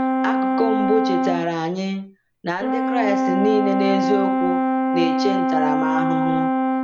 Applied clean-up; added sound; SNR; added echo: none; Brass instrument; -4 dB; none.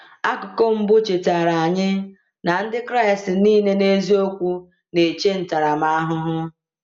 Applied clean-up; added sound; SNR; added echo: none; none; none; none.